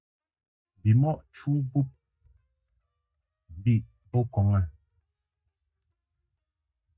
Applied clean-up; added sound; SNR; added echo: neural mask model DeepFilterNet 3.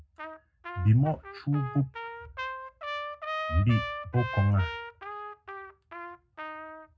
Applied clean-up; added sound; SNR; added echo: none; Trumpet; 9 dB; reverberation time 0.3 s.